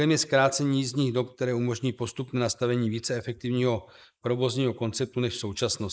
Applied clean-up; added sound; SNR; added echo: neural mask model Resemble Enhance denoiser.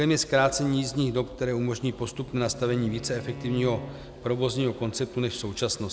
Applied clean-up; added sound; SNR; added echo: none; Bowed string instrument; 15 dB; none.